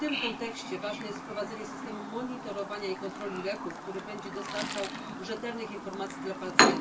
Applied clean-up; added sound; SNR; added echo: none; Chirp, tweet; -4 dB; reverberation time 0.2 s.